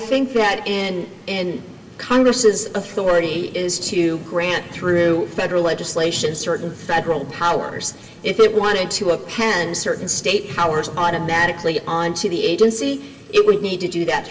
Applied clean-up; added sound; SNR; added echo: none; Thunder / Rain; 19 dB; reverberation time 1.9 s.